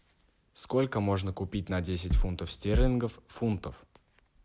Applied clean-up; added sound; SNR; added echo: none; Bass drum; -4 dB; none.